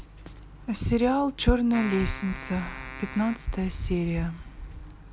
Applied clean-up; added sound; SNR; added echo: none; Keyboard (musical); 14 dB; none.